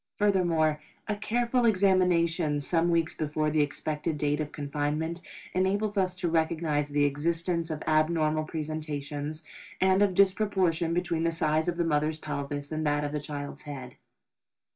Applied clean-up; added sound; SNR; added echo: none; none; none; reverberation time 0.2 s.